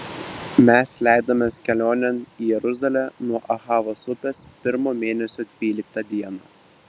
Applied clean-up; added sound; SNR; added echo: none; none; none; none.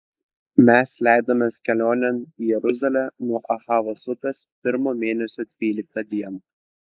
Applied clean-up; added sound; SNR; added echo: neural mask model Resemble Enhance denoiser.